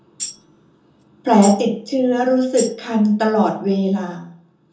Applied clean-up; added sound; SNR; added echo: none; Tambourine; 15 dB; reverberation time 0.5 s.